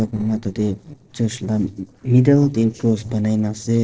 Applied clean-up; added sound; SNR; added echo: neural separator model SepFormer DNS4.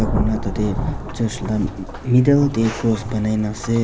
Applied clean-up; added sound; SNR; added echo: none; Rain / Thunderstorm; 6 dB; none.